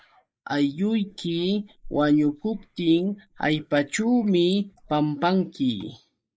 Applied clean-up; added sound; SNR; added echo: neural mask model Resemble Enhance denoiser.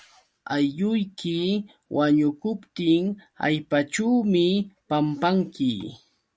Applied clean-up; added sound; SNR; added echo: none; none; none; none.